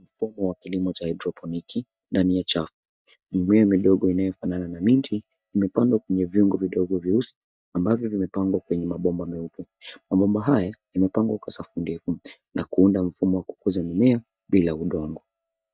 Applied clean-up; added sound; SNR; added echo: neural mask model DeepFilterNet 3.